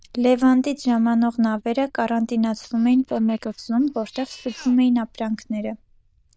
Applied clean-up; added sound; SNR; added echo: neural diffusion model UNIVERSE++.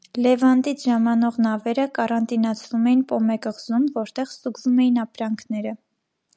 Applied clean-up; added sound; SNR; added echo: none; none; none; none.